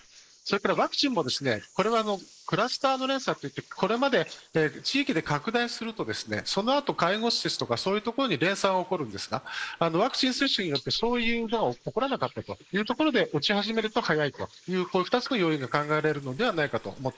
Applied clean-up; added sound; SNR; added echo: neural mask model Resemble Enhance denoiser.